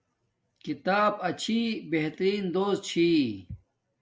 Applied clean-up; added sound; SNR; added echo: none; none; none; none.